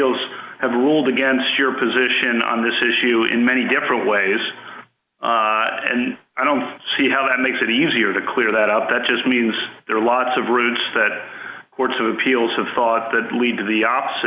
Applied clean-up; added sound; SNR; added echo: none; none; none; none.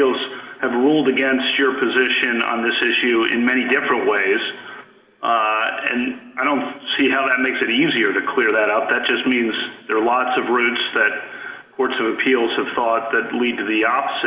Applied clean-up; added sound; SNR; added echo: none; none; none; reverberation time 2.3 s.